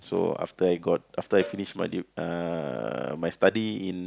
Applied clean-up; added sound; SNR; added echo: none; Cowbell; 18 dB; none.